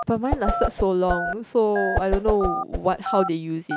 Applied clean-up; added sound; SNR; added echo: none; Whoosh, swoosh, swish + Telephone; 4 dB; none.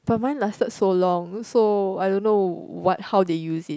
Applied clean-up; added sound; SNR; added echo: none; none; none; none.